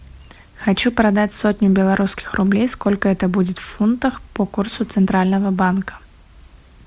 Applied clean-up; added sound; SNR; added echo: none; none; none; none.